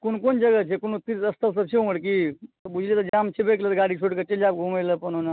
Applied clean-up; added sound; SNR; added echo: none; none; none; none.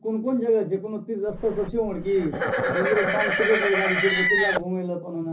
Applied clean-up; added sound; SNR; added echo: none; Livestock, farm animals, working animals; 0 dB; reverberation time 0.5 s.